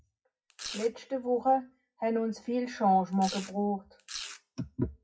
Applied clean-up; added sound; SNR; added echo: classical method WPE with log-MMSE.